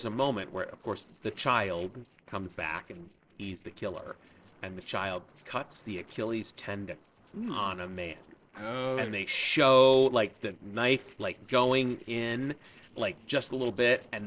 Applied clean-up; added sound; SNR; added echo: neural separator model SepFormer DNS4.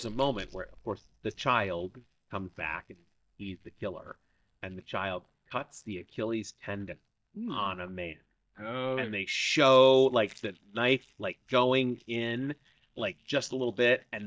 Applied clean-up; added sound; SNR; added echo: neural mask model DeepFilterNet 3.